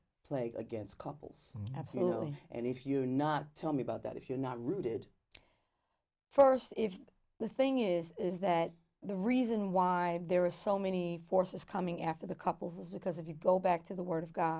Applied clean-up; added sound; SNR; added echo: none; none; none; none.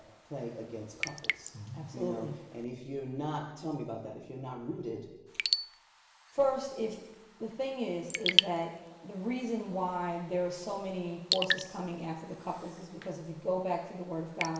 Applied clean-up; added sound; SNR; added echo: none; Raindrop / Drip; 3 dB; reverberation time 1.0 s.